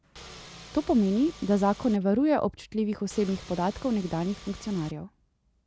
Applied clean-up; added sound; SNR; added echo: none; Engine / Car; 18 dB; none.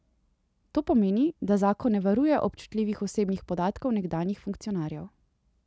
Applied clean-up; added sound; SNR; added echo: none; none; none; none.